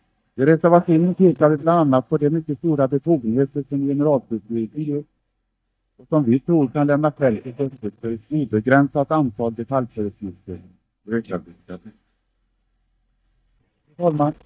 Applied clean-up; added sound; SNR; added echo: neural mask model DeepFilterNet 3.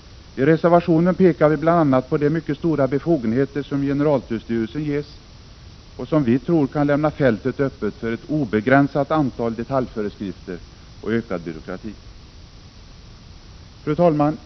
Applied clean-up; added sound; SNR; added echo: none; none; none; none.